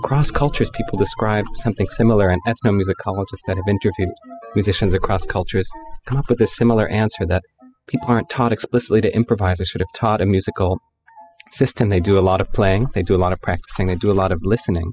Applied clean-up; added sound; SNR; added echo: classical method spectral subtraction.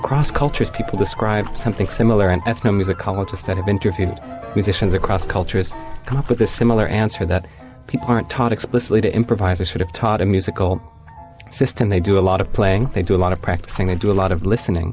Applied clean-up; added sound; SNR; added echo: none; Splash, splatter; 7 dB; none.